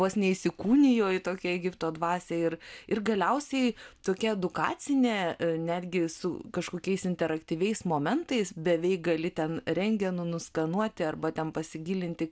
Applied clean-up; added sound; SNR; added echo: none; none; none; none.